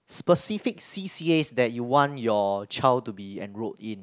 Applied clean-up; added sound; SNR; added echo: none; none; none; none.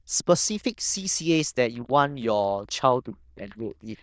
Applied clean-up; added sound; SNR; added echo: neural diffusion model UNIVERSE++.